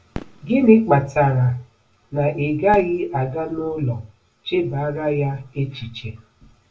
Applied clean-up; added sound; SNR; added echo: none; Fireworks; 20 dB; reverberation time 0.2 s.